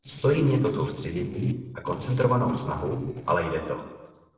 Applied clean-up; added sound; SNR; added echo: neural separator model SepFormer DNS4.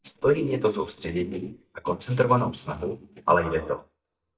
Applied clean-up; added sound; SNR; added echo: neural mask model DeepFilterNet 3.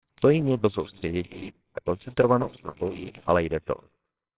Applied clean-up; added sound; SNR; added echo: neural separator model SepFormer WHAMR!.